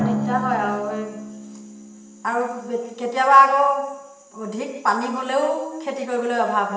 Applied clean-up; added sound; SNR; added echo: none; Drum; 11 dB; reverberation time 1.0 s.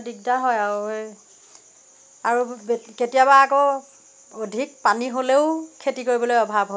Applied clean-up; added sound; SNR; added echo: none; none; none; none.